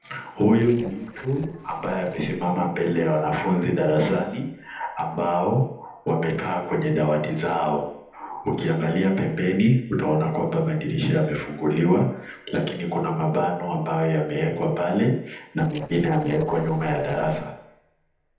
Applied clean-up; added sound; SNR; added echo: neural separator model SepFormer DNS4.